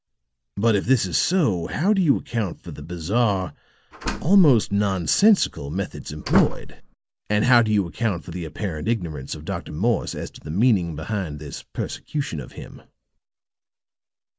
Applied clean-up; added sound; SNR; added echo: none; Slam; 5 dB; none.